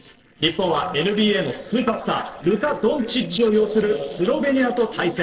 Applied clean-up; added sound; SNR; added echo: neural separator model SepFormer DNS4.